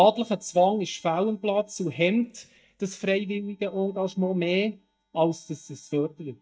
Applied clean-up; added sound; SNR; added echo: neural mask model DeepFilterNet 3.